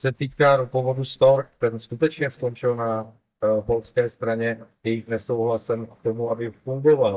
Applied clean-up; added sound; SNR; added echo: neural mask model DeepFilterNet 3.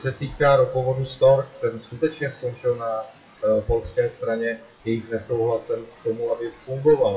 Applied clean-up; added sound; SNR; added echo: classical method WPE with log-MMSE.